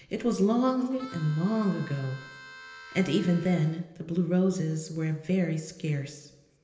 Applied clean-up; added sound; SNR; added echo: none; Harmonica; 19 dB; reverberation time 1.4 s.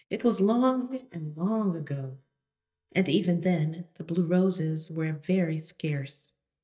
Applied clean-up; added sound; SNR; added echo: neural mask model DeepFilterNet 3.